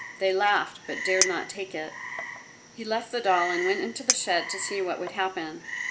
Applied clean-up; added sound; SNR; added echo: none; Chink, clink + Frog; 5 dB; none.